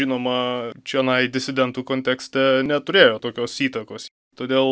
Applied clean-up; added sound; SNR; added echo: none; none; none; none.